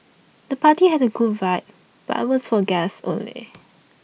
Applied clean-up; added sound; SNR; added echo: none; none; none; none.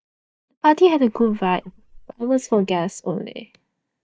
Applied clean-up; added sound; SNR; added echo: neural mask model DeepFilterNet 3.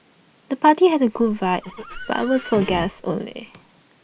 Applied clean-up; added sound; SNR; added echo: none; Livestock, farm animals, working animals; 14 dB; none.